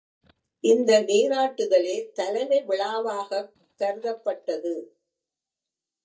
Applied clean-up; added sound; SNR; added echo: neural mask model DeepFilterNet 3.